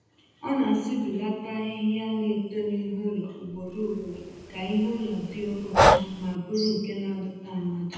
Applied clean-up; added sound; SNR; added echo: none; Breathing; -3 dB; reverberation time 1.1 s.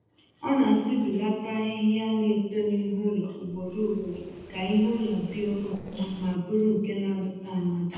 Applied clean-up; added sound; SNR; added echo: neural separator model SepFormer DNS4.